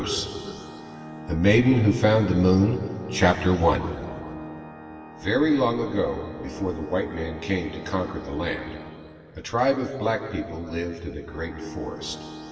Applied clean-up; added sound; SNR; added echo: none; Organ; 15 dB; reverberation time 2.4 s.